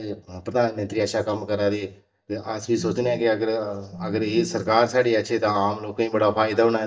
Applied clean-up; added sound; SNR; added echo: neural mask model DeepFilterNet 3.